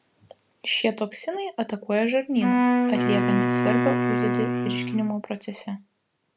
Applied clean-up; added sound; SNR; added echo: none; Wind instrument, woodwind instrument; -4 dB; none.